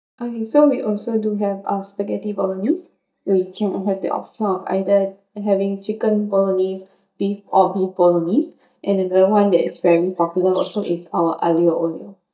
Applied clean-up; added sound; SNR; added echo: neural mask model DeepFilterNet 3.